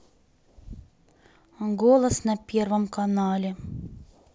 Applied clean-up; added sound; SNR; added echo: none; none; none; none.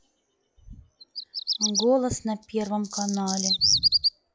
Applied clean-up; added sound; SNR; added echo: classical method log-MMSE.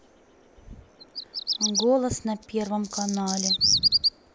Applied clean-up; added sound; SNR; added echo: none; Bird vocalization, bird call, bird song; -1 dB; none.